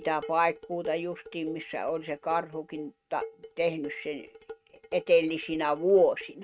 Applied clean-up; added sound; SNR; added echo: neural mask model RNNoise.